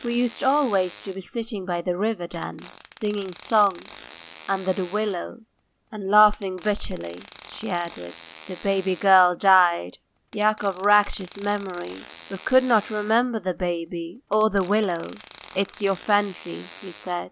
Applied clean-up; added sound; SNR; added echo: none; Fart; 20 dB; none.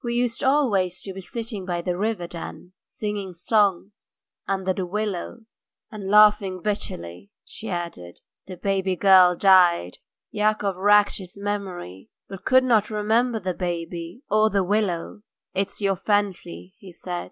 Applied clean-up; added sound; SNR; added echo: none; none; none; none.